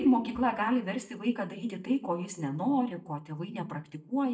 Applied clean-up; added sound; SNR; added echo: neural mask model DeepFilterNet 3.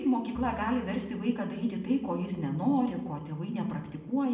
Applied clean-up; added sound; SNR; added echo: none; Bowed string instrument; 20 dB; reverberation time 0.8 s.